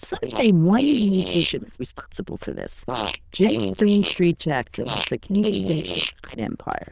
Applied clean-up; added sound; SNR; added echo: neural diffusion model UNIVERSE++.